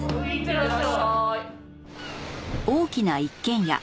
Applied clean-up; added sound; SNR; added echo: none; none; none; none.